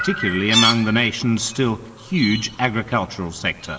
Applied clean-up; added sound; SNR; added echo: none; Chirp, tweet; 6 dB; reverberation time 2.8 s.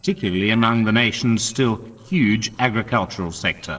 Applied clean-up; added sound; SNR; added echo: neural separator model SepFormer DNS4.